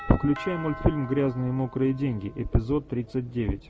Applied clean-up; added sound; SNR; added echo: none; Doorbell; 17 dB; none.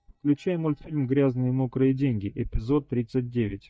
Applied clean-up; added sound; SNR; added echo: neural mask model DeepFilterNet 3.